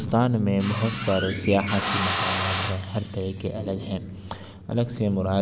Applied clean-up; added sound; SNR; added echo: none; Drill; 3 dB; none.